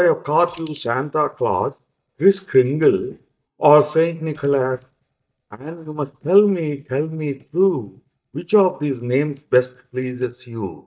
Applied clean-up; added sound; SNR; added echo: neural mask model DeepFilterNet 3.